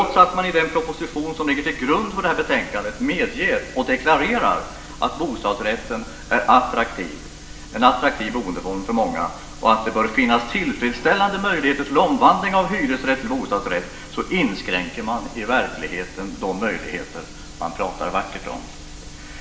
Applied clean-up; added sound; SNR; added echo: none; none; none; reverberation time 0.9 s.